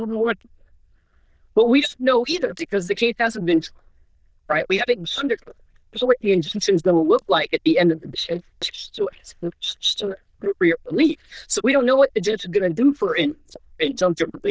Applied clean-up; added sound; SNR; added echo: neural diffusion model UNIVERSE++.